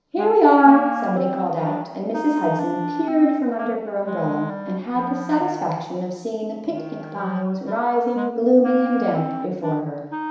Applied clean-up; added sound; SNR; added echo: none; Wind instrument, woodwind instrument; 10 dB; reverberation time 1.0 s.